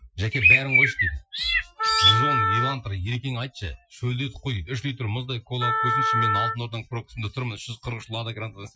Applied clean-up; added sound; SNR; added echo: classical method Wiener filter.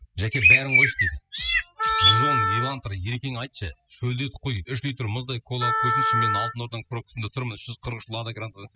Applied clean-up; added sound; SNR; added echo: classical method spectral subtraction.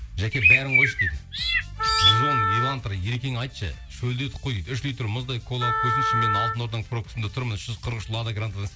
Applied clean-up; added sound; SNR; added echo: none; Wind instrument, woodwind instrument + Bird; -5 dB; none.